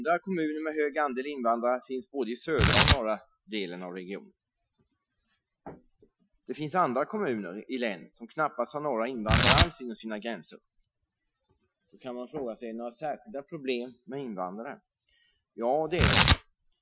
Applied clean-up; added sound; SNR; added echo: classical method Wiener filter.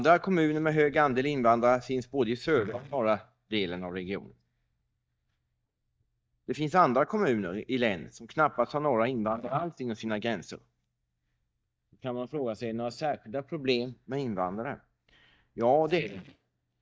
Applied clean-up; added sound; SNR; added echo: neural mask model DeepFilterNet 3.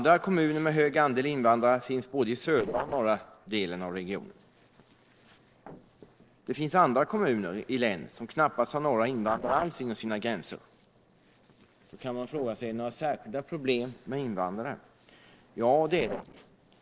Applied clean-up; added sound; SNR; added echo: neural separator model SepFormer DNS4.